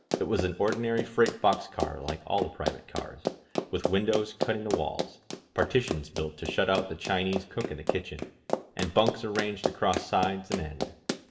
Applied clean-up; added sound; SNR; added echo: none; Run; 5 dB; reverberation time 0.7 s.